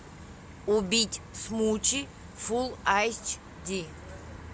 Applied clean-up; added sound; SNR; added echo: none; none; none; none.